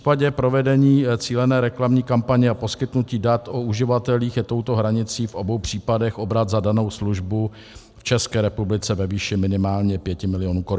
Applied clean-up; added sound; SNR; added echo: none; none; none; none.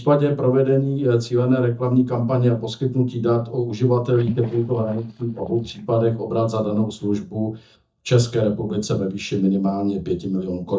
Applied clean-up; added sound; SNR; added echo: neural mask model DeepFilterNet 3.